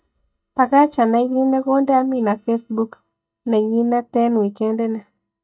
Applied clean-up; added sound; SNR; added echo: neural mask model DeepFilterNet 3.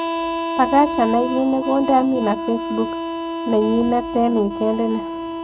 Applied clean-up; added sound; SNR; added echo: neural mask model RNNoise.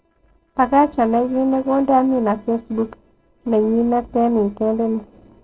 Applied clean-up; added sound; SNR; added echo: neural separator model SepFormer DNS4.